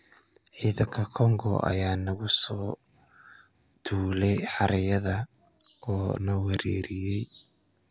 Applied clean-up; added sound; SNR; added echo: none; none; none; none.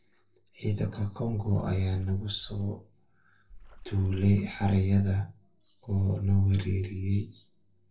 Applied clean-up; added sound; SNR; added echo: neural separator model SepFormer DNS4.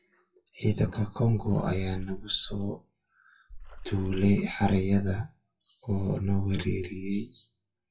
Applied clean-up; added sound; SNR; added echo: classical method WPE with log-MMSE.